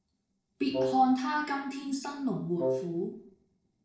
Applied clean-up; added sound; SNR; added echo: neural separator model SepFormer DNS4.